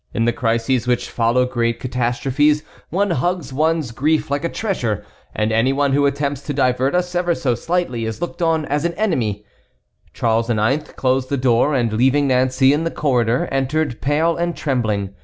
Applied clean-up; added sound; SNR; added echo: none; none; none; none.